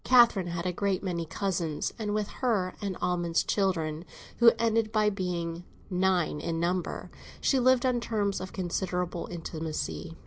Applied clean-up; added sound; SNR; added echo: none; none; none; none.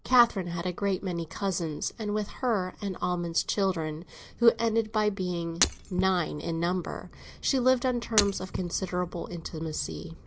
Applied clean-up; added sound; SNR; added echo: none; Shatter; 5 dB; none.